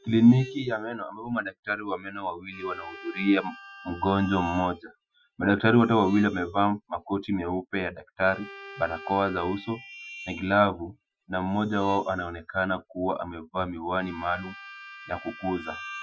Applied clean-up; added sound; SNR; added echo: classical method Wiener filter.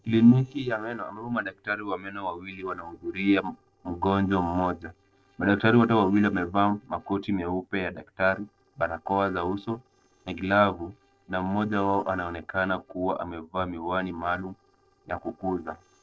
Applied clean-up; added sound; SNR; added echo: neural separator model SepFormer DNS4.